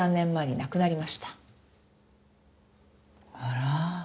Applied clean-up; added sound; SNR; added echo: none; none; none; none.